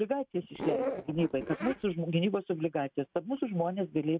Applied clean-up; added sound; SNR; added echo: neural mask model RNNoise.